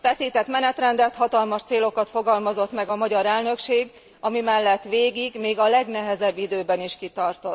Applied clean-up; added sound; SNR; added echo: none; none; none; none.